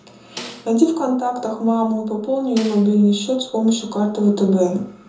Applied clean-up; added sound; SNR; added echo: none; Snare drum; 19 dB; reverberation time 0.5 s.